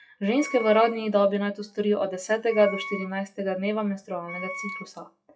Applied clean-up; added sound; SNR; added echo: classical method WPE with log-MMSE.